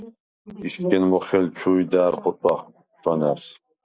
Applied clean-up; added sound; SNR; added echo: none; none; none; none.